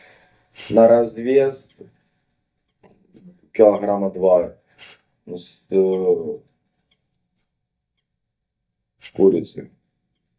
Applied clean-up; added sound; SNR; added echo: neural mask model DeepFilterNet 3.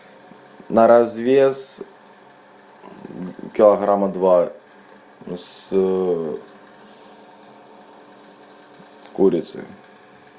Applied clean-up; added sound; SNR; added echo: none; none; none; none.